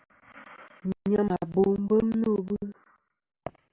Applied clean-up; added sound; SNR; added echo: none; none; none; none.